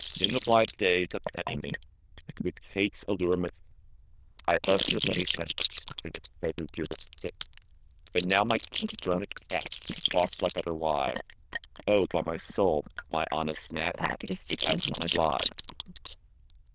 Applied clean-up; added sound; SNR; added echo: neural diffusion model UNIVERSE++.